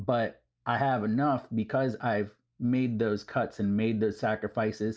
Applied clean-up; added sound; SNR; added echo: none; none; none; none.